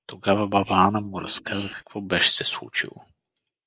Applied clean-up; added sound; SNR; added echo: neural mask model Resemble Enhance denoiser.